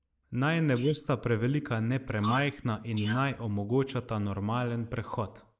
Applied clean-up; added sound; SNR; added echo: neural mask model Resemble Enhance denoiser.